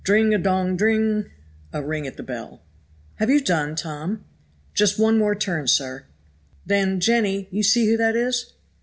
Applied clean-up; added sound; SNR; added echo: none; none; none; none.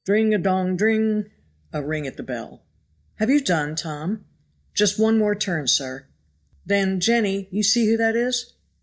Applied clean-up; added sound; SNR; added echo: neural mask model DeepFilterNet 3.